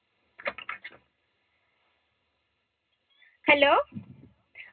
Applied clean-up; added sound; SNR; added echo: none; none; none; reverberation time 0.2 s.